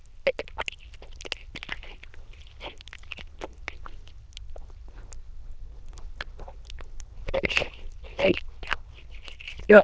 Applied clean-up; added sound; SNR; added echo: neural diffusion model UNIVERSE++.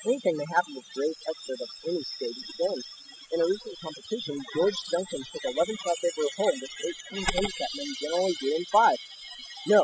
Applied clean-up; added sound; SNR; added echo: classical method spectral subtraction.